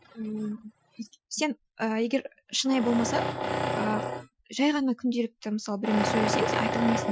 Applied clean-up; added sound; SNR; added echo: classical method Wiener filter.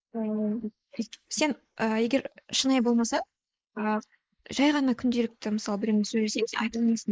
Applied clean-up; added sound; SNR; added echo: neural mask model Resemble Enhance denoiser.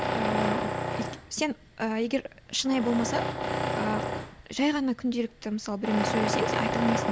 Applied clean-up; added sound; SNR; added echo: none; Tools; 2 dB; none.